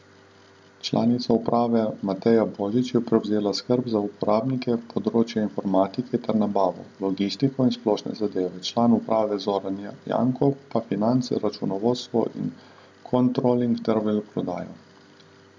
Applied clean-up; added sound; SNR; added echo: none; none; none; none.